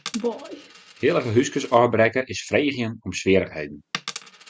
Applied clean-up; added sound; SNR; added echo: none; Coin (dropping); 18 dB; none.